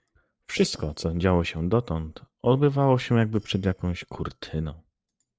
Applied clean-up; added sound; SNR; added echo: neural separator model SepFormer DNS4.